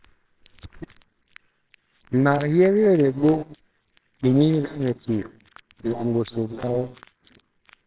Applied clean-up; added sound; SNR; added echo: neural separator model SepFormer WHAMR!.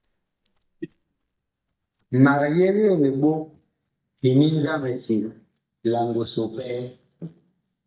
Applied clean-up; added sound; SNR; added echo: neural mask model DeepFilterNet 3.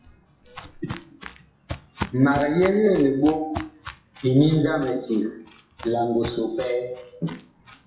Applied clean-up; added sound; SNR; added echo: classical method WPE with log-MMSE.